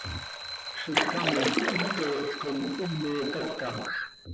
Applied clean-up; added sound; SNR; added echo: none; Alarm + Splash, splatter; 0 dB; none.